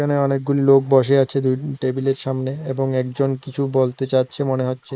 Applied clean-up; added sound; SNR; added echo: neural mask model Resemble Enhance denoiser.